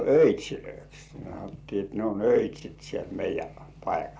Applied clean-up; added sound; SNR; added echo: none; none; none; none.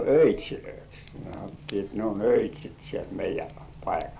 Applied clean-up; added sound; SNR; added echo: none; Fire / Rain; 20 dB; none.